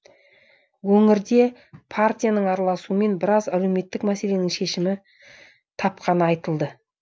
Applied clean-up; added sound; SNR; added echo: none; none; none; none.